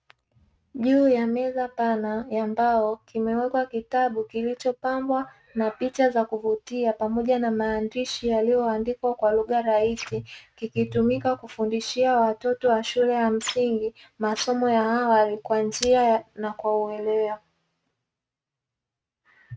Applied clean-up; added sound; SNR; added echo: neural mask model RNNoise.